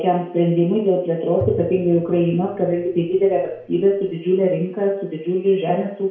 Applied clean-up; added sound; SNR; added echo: none; Bowed string instrument; 15 dB; reverberation time 0.6 s.